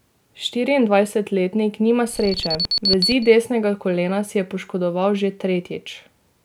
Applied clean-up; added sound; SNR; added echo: none; Alarm; 3 dB; none.